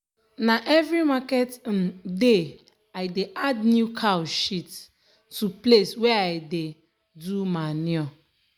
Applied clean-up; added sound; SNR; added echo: none; none; none; none.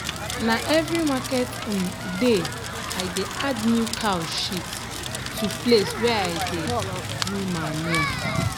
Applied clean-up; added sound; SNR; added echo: none; Crackle; 3 dB; none.